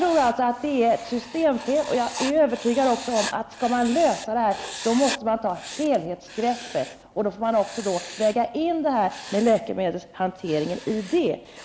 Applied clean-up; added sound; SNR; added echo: none; Writing; 14 dB; none.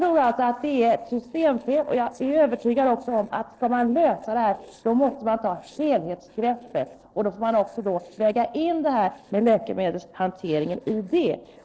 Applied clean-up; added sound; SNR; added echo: neural separator model SepFormer DNS4.